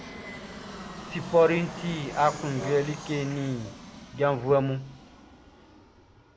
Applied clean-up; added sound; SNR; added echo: none; Fixed-wing aircraft, airplane; 13 dB; none.